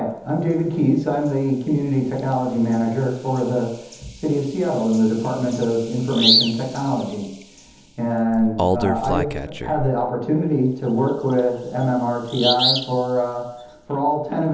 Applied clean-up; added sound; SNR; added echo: none; Bird vocalization, bird call, bird song; 7 dB; reverberation time 1.3 s.